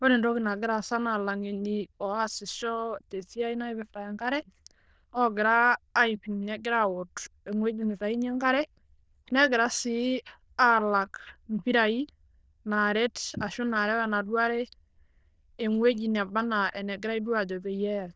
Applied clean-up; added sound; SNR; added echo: neural diffusion model UNIVERSE++.